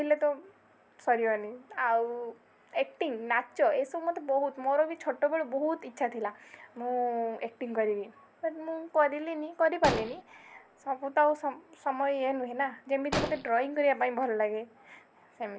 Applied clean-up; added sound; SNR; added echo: none; Explosion; 6 dB; none.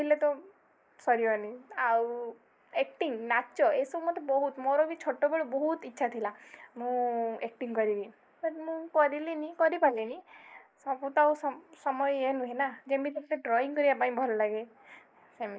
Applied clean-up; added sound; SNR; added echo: neural mask model Resemble Enhance denoiser.